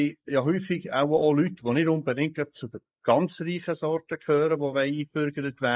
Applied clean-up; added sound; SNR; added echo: neural mask model Resemble Enhance denoiser.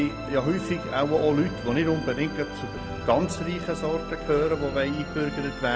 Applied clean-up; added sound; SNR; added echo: none; Musical instrument; 8 dB; none.